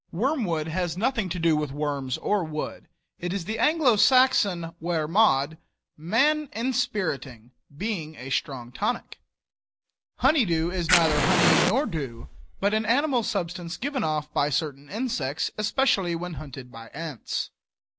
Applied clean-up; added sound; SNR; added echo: none; Fire; 0 dB; none.